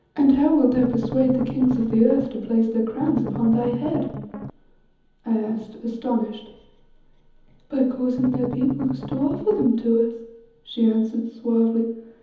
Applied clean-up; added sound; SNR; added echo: none; Strum; 8 dB; reverberation time 1.3 s.